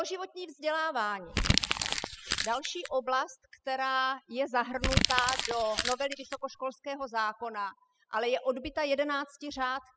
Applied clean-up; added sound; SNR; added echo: classical method spectral subtraction.